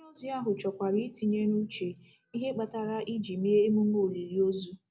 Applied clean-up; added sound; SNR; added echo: none; none; none; none.